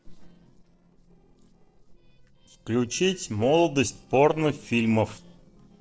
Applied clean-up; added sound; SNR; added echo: neural separator model SepFormer DNS4.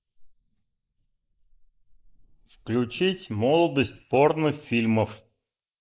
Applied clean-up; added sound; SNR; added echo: neural mask model Resemble Enhance denoiser.